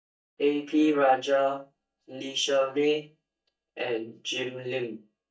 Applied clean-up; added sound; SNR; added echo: neural mask model DeepFilterNet 3.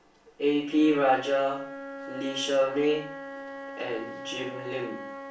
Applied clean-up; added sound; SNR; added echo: none; Wind instrument, woodwind instrument; 11 dB; reverberation time 0.3 s.